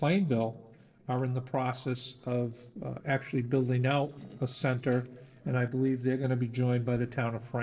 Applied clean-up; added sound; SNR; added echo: neural separator model SepFormer DNS4.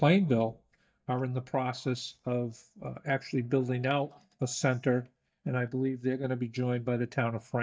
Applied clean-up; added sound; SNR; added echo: neural mask model DeepFilterNet 3.